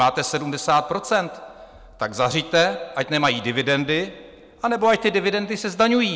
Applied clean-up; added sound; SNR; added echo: none; none; none; none.